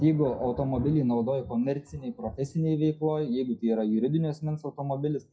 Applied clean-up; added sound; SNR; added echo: classical method WPE with log-MMSE.